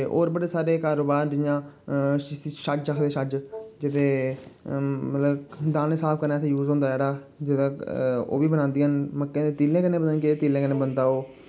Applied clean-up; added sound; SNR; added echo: none; Wind instrument, woodwind instrument; 17 dB; none.